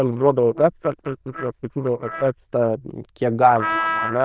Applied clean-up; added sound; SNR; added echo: neural diffusion model UNIVERSE++.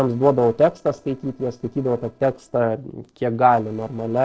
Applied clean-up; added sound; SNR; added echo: neural separator model SepFormer DNS4.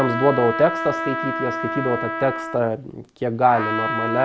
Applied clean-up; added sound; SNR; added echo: none; Trumpet; 4 dB; none.